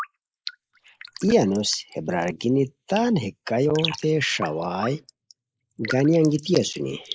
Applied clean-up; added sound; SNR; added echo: neural mask model Resemble Enhance denoiser.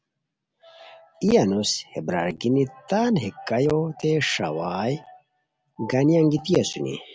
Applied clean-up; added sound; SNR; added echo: none; none; none; none.